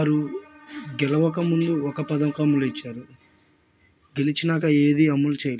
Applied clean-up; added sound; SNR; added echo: none; none; none; none.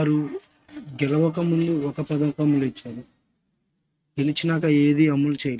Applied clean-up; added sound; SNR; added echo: neural mask model RNNoise.